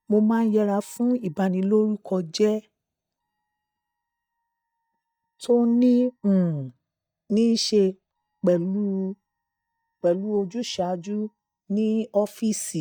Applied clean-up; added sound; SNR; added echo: neural mask model DeepFilterNet 3.